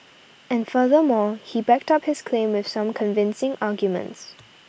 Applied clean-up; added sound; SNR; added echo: none; none; none; none.